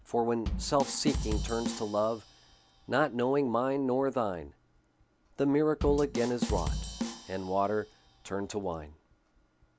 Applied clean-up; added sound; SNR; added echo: none; Bass drum / Drum kit; 6 dB; none.